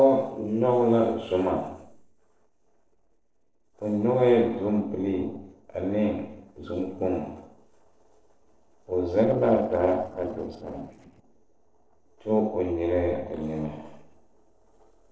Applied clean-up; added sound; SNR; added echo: neural separator model SepFormer DNS4.